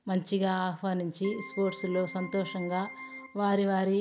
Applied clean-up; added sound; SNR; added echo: none; Keyboard (musical); 15 dB; none.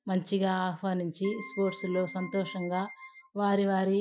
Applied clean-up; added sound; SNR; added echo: classical method Wiener filter.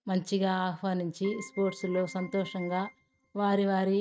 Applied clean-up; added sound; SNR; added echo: neural mask model RNNoise.